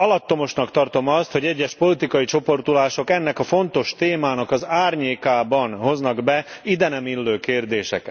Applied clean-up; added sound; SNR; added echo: none; none; none; none.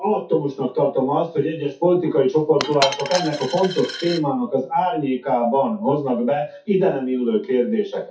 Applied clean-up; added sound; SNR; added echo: classical method WPE with log-MMSE.